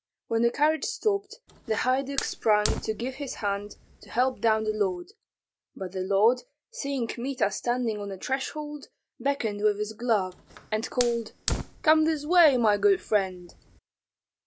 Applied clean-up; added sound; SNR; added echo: none; Fire; 11 dB; none.